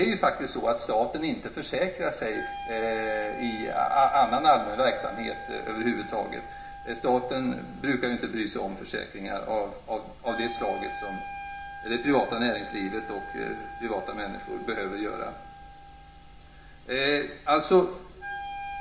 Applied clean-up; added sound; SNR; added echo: none; Wind instrument, woodwind instrument; 13 dB; reverberation time 0.7 s.